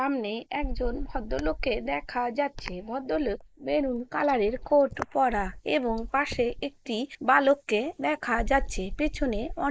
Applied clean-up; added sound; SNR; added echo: neural mask model Resemble Enhance denoiser.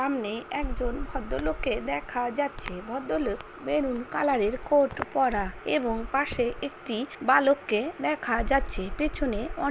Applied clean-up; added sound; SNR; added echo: none; Insect; 10 dB; none.